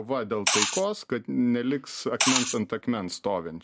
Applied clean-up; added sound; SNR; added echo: none; Liquid; -1 dB; none.